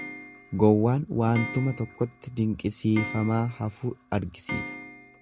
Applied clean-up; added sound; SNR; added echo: none; Clock; 13 dB; none.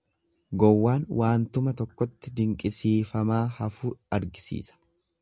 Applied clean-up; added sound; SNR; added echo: none; none; none; none.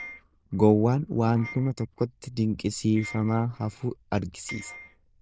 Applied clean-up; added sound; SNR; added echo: neural diffusion model UNIVERSE++.